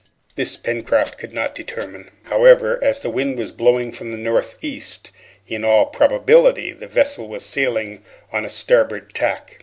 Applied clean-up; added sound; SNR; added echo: neural separator model SepFormer DNS4.